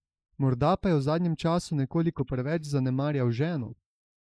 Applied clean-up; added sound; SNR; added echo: neural mask model Resemble Enhance denoiser.